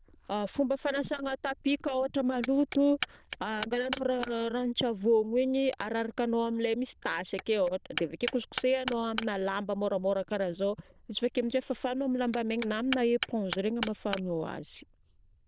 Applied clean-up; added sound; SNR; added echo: neural diffusion model UNIVERSE++.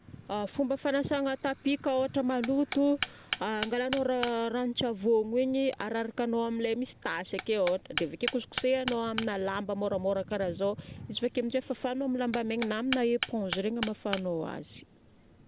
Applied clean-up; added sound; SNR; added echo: none; Hammer; 12 dB; none.